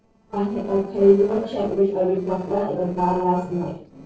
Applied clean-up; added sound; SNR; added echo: neural separator model SepFormer DNS4.